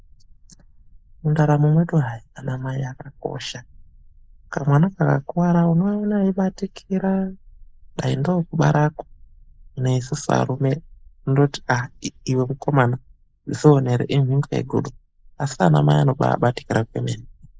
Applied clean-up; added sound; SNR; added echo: neural mask model Resemble Enhance denoiser.